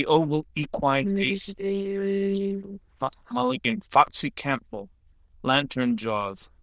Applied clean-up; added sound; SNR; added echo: neural diffusion model UNIVERSE++.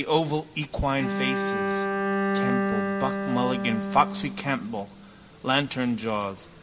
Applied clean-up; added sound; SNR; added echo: none; Bowed string instrument; 2 dB; none.